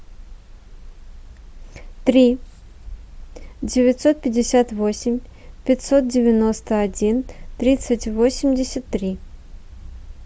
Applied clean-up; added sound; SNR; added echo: none; none; none; none.